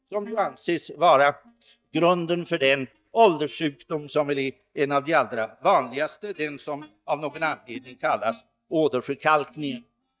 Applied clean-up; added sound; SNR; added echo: neural mask model DeepFilterNet 3.